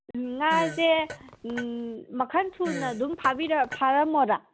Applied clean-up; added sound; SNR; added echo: none; Fart; 14 dB; none.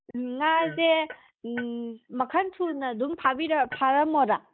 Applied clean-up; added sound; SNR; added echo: neural mask model Resemble Enhance denoiser.